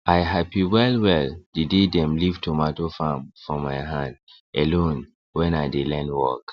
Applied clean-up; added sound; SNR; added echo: none; none; none; none.